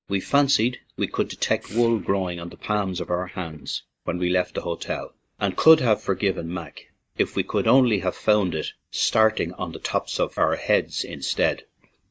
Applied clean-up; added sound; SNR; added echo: neural mask model DeepFilterNet 3.